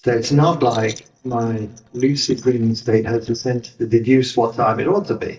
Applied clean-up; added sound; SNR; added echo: neural mask model DeepFilterNet 3.